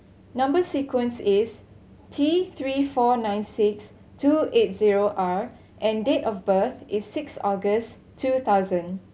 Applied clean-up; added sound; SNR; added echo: none; none; none; none.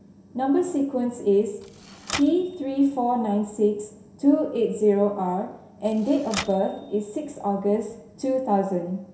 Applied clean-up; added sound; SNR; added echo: none; Typewriter; 16 dB; reverberation time 0.7 s.